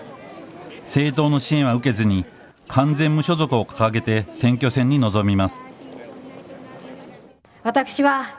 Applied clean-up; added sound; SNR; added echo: none; none; none; none.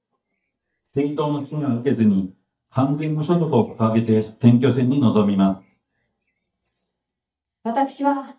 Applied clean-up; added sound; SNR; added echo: neural mask model DeepFilterNet 3.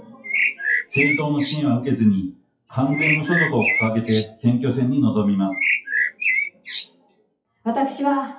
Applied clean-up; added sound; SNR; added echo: classical method WPE with log-MMSE.